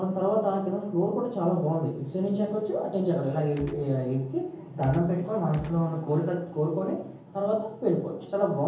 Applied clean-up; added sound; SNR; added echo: none; Gunshot, gunfire; 15 dB; reverberation time 0.7 s.